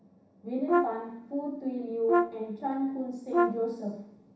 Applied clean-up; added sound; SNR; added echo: none; Brass instrument; -3 dB; reverberation time 0.7 s.